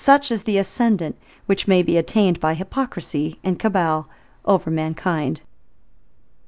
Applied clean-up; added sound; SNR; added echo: none; none; none; none.